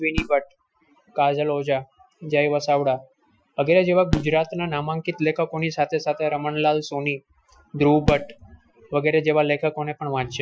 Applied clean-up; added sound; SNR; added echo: classical method Wiener filter.